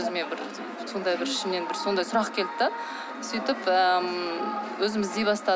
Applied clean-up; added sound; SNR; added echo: none; none; none; none.